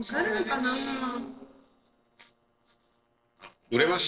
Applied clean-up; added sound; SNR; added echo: neural separator model SepFormer DNS4.